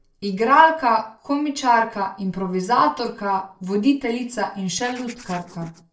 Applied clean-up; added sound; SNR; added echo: neural separator model SepFormer DNS4.